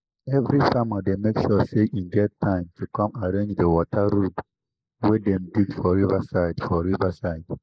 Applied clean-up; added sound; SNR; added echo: neural mask model Resemble Enhance denoiser.